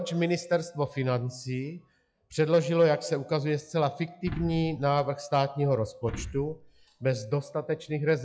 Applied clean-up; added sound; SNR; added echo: classical method log-MMSE.